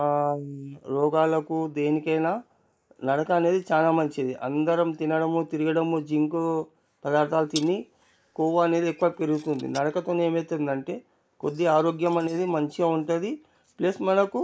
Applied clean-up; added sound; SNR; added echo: neural mask model Resemble Enhance denoiser.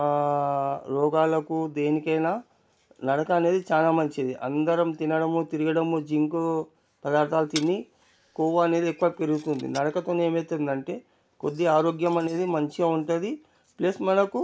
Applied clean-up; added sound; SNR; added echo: none; Glass; 18 dB; none.